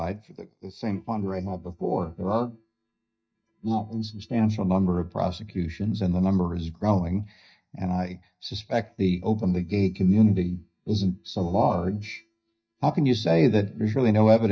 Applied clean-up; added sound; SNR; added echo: neural mask model DeepFilterNet 3.